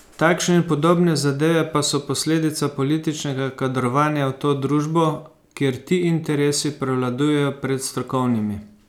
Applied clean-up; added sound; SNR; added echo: none; none; none; none.